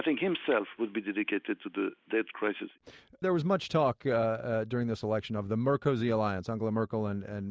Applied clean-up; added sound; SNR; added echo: none; none; none; none.